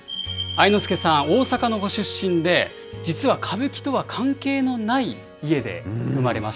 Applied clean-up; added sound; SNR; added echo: none; none; none; none.